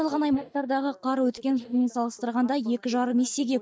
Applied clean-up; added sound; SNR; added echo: neural mask model DeepFilterNet 3.